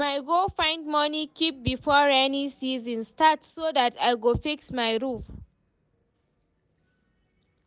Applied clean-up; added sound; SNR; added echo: none; none; none; none.